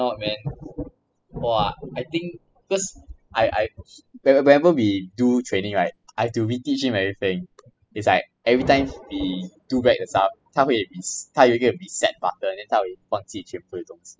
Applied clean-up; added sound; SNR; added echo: classical method spectral subtraction.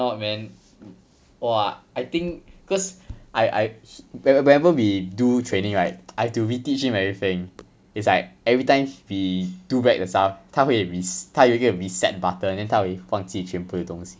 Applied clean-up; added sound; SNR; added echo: none; none; none; none.